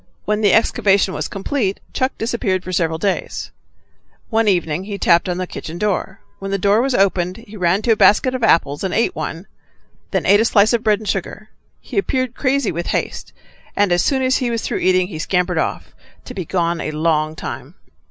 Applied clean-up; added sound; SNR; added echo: none; none; none; none.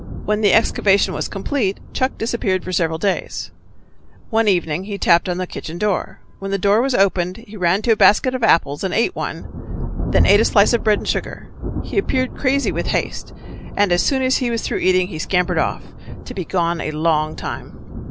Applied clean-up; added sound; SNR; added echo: none; Thunder; 10 dB; none.